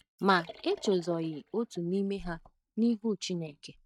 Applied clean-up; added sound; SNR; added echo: neural mask model DeepFilterNet 3.